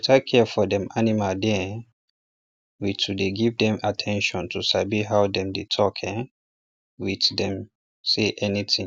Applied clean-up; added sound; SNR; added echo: none; none; none; none.